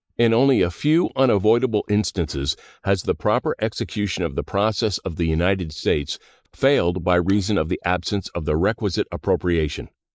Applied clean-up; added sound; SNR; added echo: neural mask model Resemble Enhance denoiser.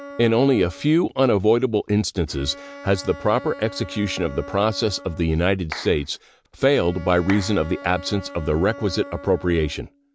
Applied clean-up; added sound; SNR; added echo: none; Bowed string instrument + Clapping; 17 dB; none.